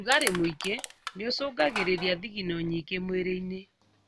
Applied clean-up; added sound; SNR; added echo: none; Crushing; 9 dB; none.